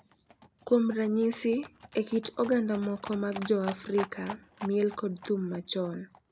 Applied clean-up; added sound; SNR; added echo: none; Livestock, farm animals, working animals; 16 dB; none.